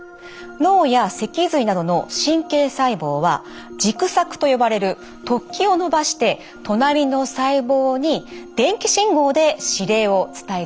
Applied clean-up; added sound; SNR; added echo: none; none; none; none.